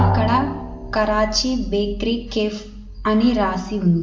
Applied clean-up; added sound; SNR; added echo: none; Drum; 7 dB; reverberation time 0.8 s.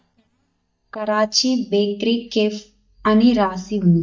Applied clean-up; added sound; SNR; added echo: neural mask model DeepFilterNet 3.